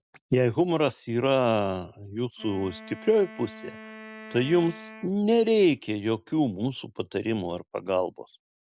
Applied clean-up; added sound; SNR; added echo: none; Wind instrument, woodwind instrument; 18 dB; none.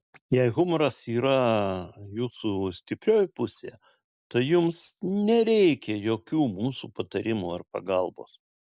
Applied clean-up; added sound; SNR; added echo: none; none; none; none.